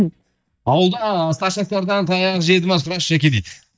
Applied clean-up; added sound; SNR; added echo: neural mask model DeepFilterNet 3.